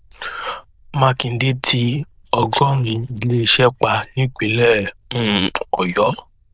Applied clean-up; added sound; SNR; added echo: neural diffusion model UNIVERSE++.